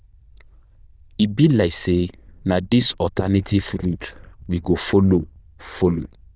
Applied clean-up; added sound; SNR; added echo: neural diffusion model UNIVERSE++.